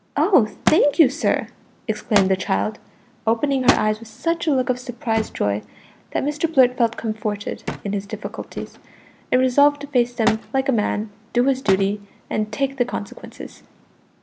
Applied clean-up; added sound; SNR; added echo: none; Thump, thud; 11 dB; none.